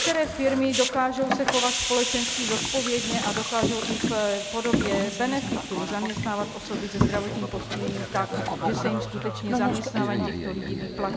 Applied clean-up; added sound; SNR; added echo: none; Boat, Water vehicle + Hiss; 0 dB; none.